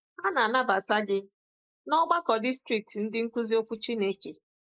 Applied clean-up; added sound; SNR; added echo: neural mask model Resemble Enhance denoiser.